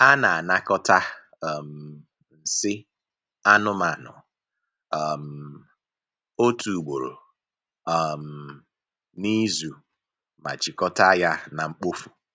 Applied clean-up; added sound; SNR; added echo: none; none; none; none.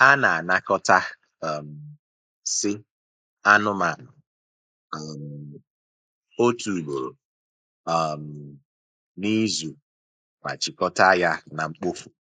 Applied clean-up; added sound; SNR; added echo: neural mask model Resemble Enhance denoiser.